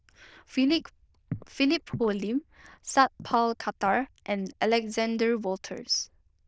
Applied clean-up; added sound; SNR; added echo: neural diffusion model UNIVERSE++.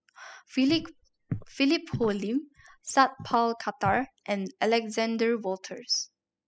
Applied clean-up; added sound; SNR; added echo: classical method spectral subtraction.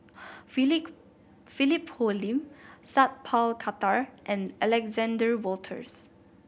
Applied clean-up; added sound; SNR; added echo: none; none; none; none.